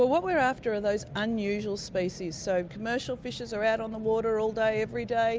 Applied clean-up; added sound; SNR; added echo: none; none; none; none.